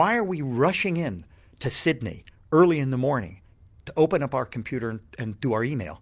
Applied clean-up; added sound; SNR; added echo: none; none; none; none.